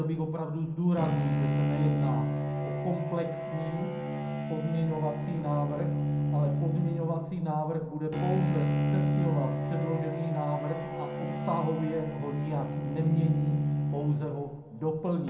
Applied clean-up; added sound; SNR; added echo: none; Bowed string instrument; -1 dB; reverberation time 0.5 s.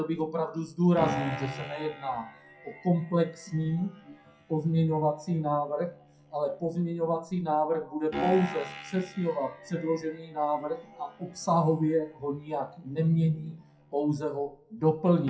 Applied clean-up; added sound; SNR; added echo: classical method WPE with log-MMSE.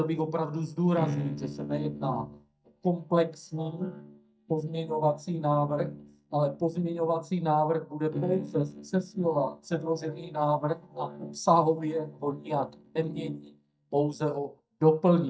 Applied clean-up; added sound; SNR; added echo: neural mask model DeepFilterNet 3.